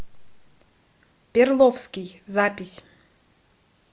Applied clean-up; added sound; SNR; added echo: none; none; none; none.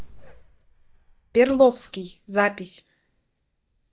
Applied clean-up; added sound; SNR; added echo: neural mask model DeepFilterNet 3.